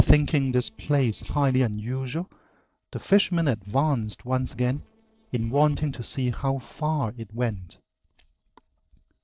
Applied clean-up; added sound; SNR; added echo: neural separator model SepFormer DNS4.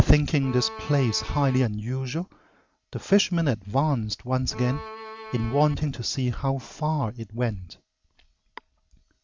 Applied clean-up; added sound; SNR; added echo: none; Bowed string instrument; 13 dB; none.